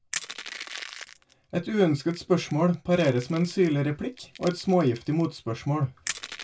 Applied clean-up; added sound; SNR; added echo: none; Crushing; 15 dB; reverberation time 0.1 s.